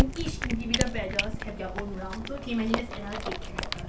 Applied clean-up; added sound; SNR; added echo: none; Cat; -3 dB; none.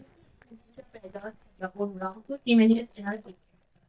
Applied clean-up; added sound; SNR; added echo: neural mask model DeepFilterNet 3.